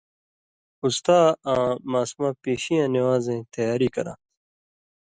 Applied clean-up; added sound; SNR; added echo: none; none; none; none.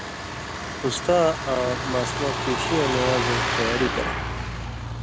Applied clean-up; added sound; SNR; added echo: none; Truck; 1 dB; none.